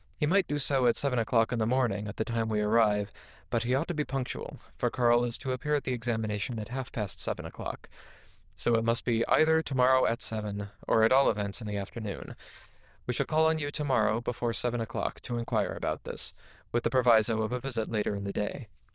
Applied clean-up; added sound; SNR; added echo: neural diffusion model UNIVERSE++.